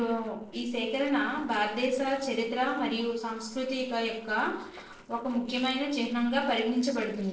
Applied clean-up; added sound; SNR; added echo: neural separator model SepFormer DNS4.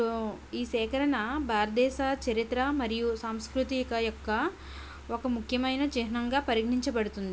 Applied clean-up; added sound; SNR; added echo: none; none; none; none.